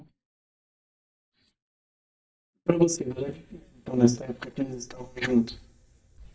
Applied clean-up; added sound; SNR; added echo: neural mask model DeepFilterNet 3.